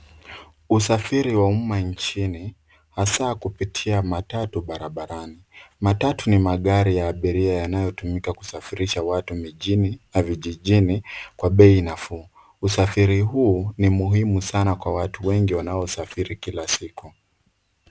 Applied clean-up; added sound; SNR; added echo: none; none; none; none.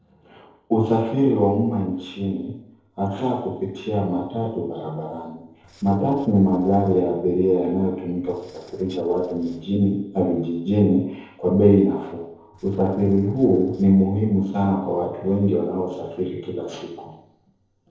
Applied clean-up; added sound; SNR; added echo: neural separator model SepFormer DNS4.